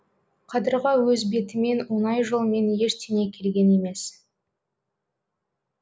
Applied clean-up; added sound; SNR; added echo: none; none; none; none.